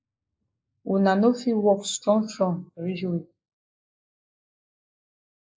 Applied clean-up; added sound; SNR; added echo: neural mask model Resemble Enhance denoiser.